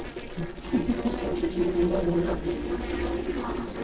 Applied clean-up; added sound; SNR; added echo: neural separator model SepFormer DNS4.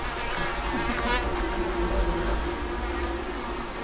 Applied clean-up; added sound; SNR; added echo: none; Buzz; 4 dB; reverberation time 0.1 s.